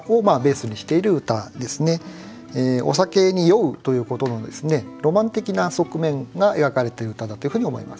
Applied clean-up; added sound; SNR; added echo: none; none; none; none.